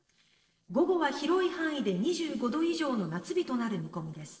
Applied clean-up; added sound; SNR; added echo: neural separator model SepFormer DNS4.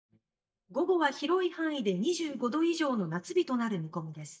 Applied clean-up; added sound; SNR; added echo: neural mask model DeepFilterNet 3.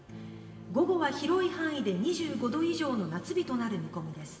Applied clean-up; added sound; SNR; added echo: none; Electric guitar / Strum; 17 dB; reverberation time 2.8 s.